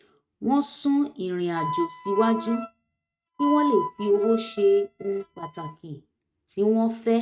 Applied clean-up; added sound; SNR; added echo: neural mask model RNNoise.